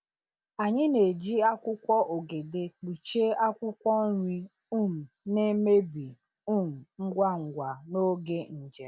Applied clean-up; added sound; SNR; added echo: none; none; none; none.